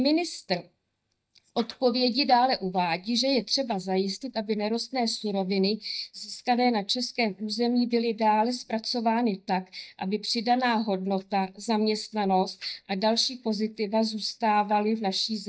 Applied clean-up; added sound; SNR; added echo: neural mask model DeepFilterNet 3.